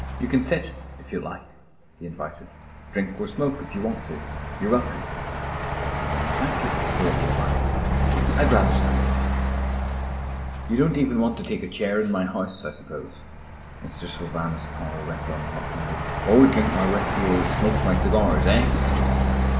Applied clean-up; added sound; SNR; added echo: none; Truck; -1 dB; reverberation time 2.1 s.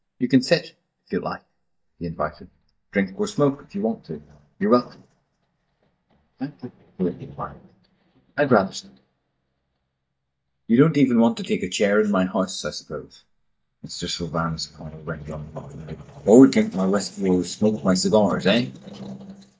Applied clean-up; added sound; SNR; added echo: neural mask model DeepFilterNet 3.